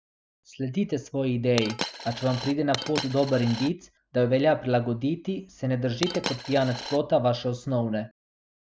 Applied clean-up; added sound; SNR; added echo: none; Coin (dropping); 8 dB; none.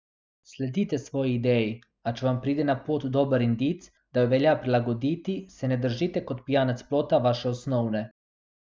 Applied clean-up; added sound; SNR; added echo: none; none; none; none.